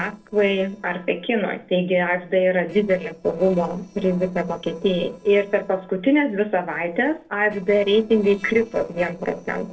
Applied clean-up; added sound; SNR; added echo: neural separator model SepFormer DNS4.